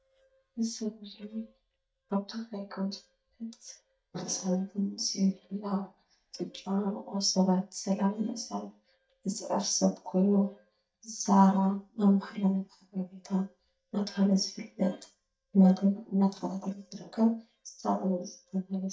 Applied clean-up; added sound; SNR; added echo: neural mask model DeepFilterNet 3.